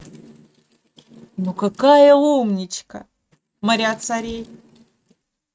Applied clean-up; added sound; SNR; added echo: neural mask model RNNoise.